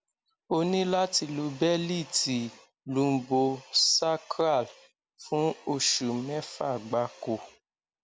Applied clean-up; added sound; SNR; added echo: none; none; none; none.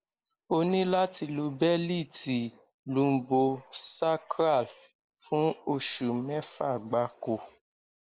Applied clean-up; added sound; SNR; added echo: neural mask model Resemble Enhance denoiser.